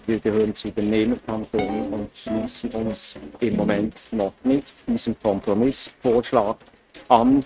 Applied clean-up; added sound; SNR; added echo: neural mask model RNNoise.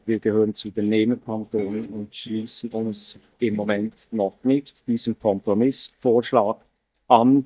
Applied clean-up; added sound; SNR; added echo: neural mask model DeepFilterNet 3.